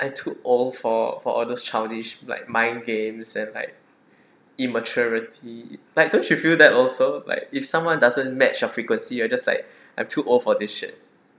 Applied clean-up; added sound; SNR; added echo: none; none; none; none.